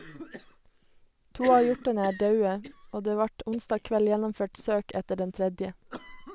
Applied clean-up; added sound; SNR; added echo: none; Cough; 17 dB; none.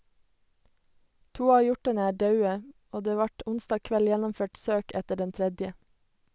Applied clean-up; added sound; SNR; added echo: none; none; none; none.